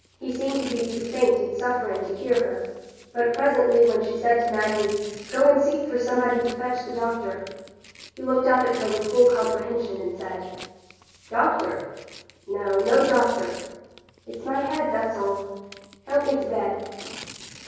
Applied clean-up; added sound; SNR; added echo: none; Tearing; 20 dB; reverberation time 1.3 s.